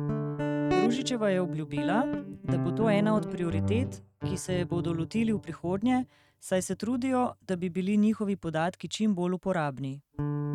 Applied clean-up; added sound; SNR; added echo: neural mask model RNNoise.